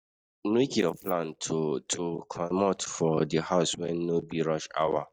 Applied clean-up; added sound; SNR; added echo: neural mask model DeepFilterNet 3.